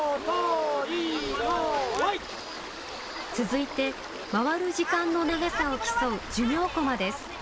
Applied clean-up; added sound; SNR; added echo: none; Stream; 11 dB; none.